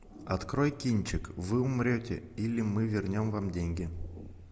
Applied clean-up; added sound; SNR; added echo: none; none; none; none.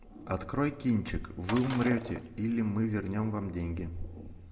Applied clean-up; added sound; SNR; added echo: none; Shatter; 10 dB; reverberation time 1.7 s.